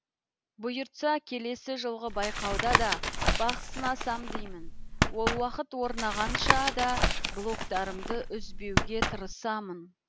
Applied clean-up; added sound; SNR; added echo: none; Tap; -3 dB; none.